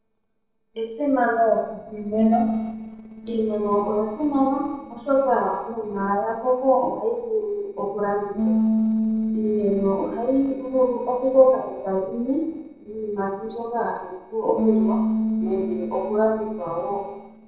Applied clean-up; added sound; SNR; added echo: neural separator model SepFormer DNS4.